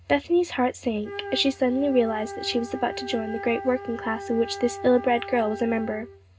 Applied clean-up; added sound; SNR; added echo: none; Wind instrument, woodwind instrument; 12 dB; reverberation time 0.2 s.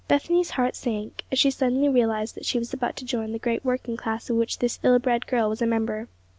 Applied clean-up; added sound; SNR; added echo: none; none; none; none.